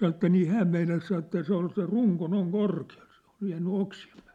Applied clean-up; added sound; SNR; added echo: none; none; none; none.